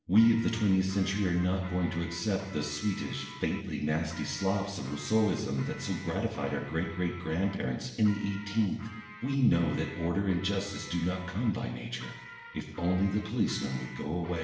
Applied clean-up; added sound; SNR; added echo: none; Guitar; 18 dB; reverberation time 0.9 s.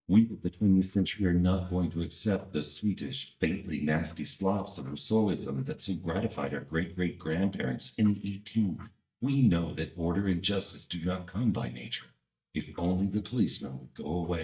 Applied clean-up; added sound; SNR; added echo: neural mask model DeepFilterNet 3.